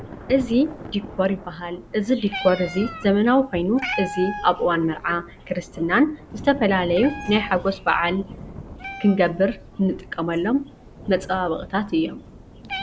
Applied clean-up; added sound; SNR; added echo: none; Meow + Thunder / Rain; 14 dB; none.